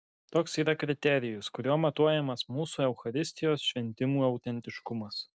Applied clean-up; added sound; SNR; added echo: none; none; none; none.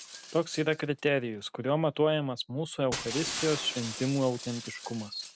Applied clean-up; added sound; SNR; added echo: none; Shatter; 11 dB; none.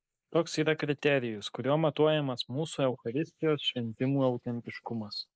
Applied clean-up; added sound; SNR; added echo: neural mask model Resemble Enhance denoiser.